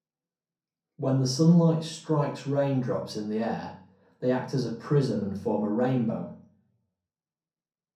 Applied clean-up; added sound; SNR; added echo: none; none; none; reverberation time 0.6 s.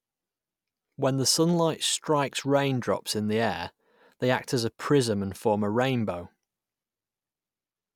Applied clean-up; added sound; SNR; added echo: none; none; none; none.